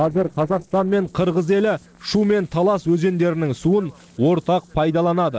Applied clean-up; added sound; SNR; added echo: neural separator model SepFormer DNS4.